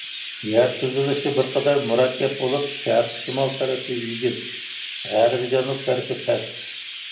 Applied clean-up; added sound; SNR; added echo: none; Chirp, tweet; 8 dB; reverberation time 0.5 s.